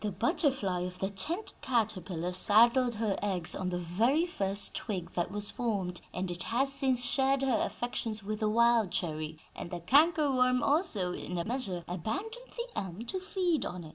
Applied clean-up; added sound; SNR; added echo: none; none; none; none.